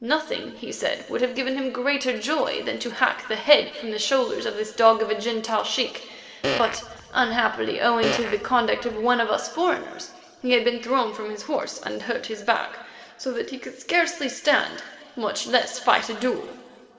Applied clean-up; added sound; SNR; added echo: none; Fart; 6 dB; reverberation time 2.1 s.